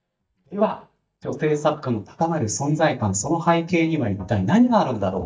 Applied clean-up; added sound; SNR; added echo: neural mask model DeepFilterNet 3.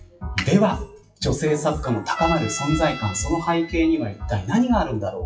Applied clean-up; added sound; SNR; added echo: classical method WPE with log-MMSE.